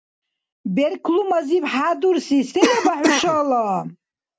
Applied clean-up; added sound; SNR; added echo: none; Cough; 0 dB; none.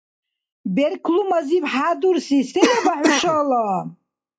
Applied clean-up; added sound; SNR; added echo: classical method log-MMSE.